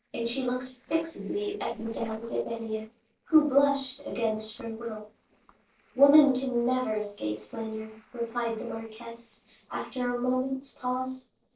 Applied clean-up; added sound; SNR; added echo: neural separator model SepFormer DNS4.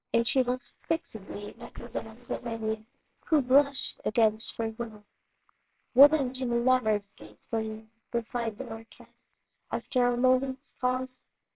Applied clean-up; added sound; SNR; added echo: neural separator model SepFormer WHAMR!.